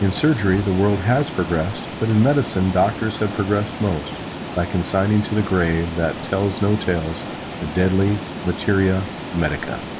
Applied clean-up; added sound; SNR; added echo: none; Water; 10 dB; none.